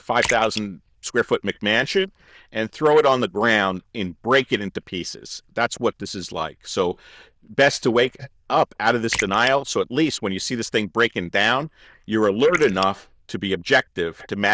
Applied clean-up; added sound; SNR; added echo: neural diffusion model UNIVERSE++.